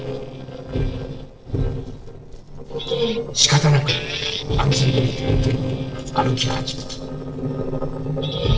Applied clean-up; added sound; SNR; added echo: neural separator model SepFormer DNS4.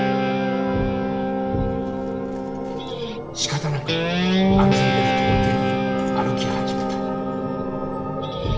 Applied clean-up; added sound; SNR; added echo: none; Guitar; -4 dB; reverberation time 1.1 s.